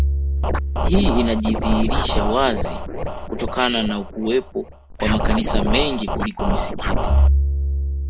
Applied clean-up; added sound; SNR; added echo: none; Scratching (performance technique) + Bowed string instrument; -3 dB; none.